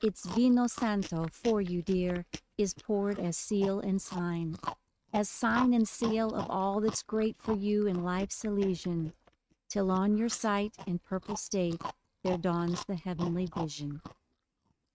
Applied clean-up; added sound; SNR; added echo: neural mask model RNNoise.